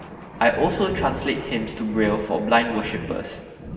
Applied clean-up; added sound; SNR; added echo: none; Thunder; 11 dB; reverberation time 1.9 s.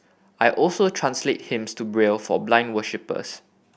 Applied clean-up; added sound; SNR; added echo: none; none; none; none.